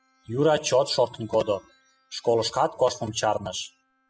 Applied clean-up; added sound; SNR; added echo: classical method spectral subtraction.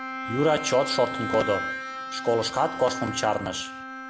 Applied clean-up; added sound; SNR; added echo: none; Bowed string instrument; 7 dB; none.